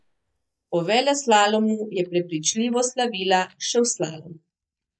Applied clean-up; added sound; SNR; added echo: neural mask model DeepFilterNet 3.